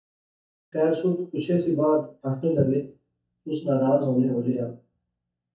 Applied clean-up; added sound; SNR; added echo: neural mask model DeepFilterNet 3.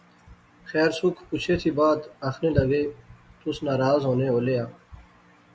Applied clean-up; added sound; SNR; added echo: none; none; none; none.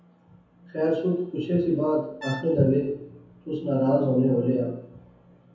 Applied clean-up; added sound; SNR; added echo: none; Brass instrument; 18 dB; reverberation time 0.7 s.